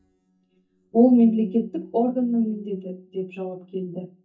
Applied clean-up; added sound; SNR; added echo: neural mask model DeepFilterNet 3.